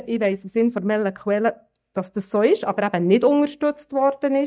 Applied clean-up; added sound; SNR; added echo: neural mask model DeepFilterNet 3.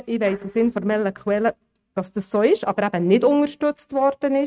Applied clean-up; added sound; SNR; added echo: neural mask model RNNoise.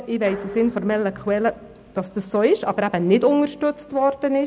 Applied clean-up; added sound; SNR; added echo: none; Dishes, pots, and pans; 19 dB; none.